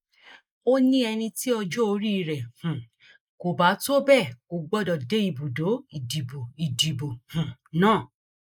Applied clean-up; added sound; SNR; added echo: neural mask model Resemble Enhance denoiser.